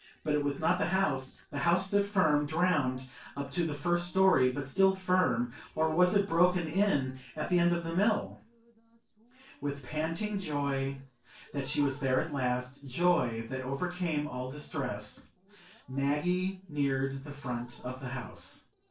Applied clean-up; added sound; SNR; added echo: neural separator model SepFormer DNS4.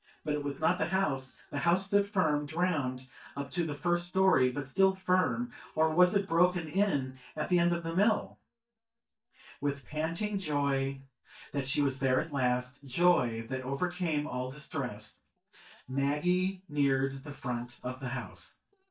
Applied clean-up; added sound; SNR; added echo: neural mask model DeepFilterNet 3.